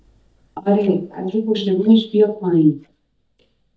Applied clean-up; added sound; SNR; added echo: neural mask model DeepFilterNet 3.